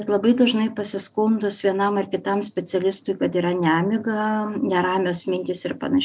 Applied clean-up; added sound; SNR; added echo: none; none; none; none.